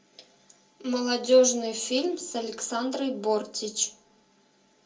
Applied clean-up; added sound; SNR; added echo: none; none; none; reverberation time 0.2 s.